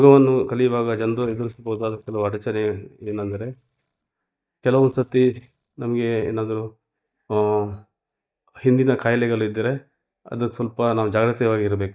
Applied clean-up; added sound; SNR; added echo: neural mask model DeepFilterNet 3.